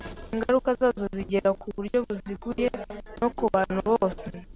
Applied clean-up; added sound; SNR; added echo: none; Coin (dropping); 17 dB; none.